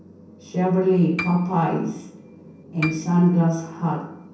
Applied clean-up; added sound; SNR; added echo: none; Piano; 15 dB; reverberation time 0.6 s.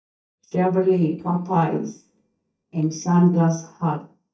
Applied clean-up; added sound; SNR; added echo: neural mask model DeepFilterNet 3.